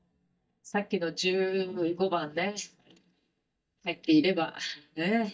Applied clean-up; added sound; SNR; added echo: neural mask model DeepFilterNet 3.